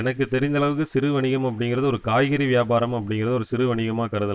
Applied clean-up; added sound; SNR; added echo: neural mask model Resemble Enhance denoiser.